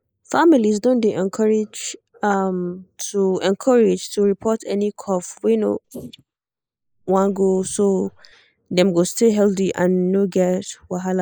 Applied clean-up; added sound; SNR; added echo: neural mask model Resemble Enhance denoiser.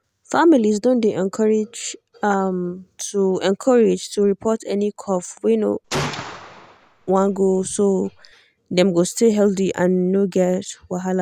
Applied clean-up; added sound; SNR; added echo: none; Gunshot, gunfire; 12 dB; none.